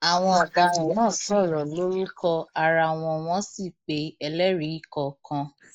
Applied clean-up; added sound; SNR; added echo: neural mask model Resemble Enhance denoiser.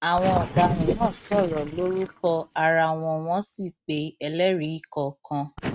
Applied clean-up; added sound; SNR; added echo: neural mask model RNNoise.